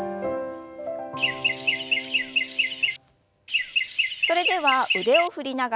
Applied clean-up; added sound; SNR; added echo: none; Chirp, tweet; -2 dB; none.